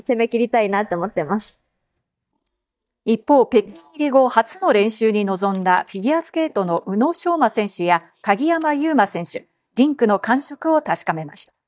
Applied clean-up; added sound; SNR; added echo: neural mask model DeepFilterNet 3.